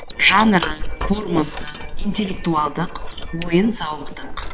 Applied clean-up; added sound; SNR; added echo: neural separator model SepFormer WHAM!.